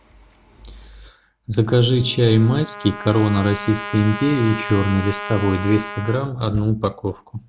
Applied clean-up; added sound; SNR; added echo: none; Trumpet; 14 dB; none.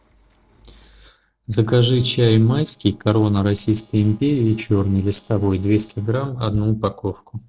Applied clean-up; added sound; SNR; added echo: neural separator model SepFormer DNS4.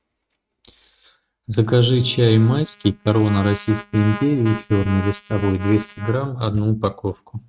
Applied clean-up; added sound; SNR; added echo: neural mask model RNNoise.